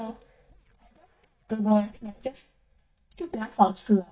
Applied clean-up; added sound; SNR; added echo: neural mask model DeepFilterNet 3.